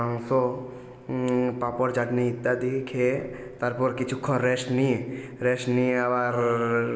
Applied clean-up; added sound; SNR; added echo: none; none; none; none.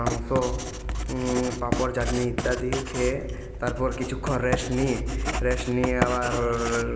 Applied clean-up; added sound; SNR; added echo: none; Writing; 3 dB; none.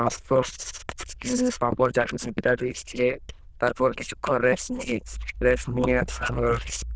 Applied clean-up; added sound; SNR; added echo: neural diffusion model UNIVERSE++.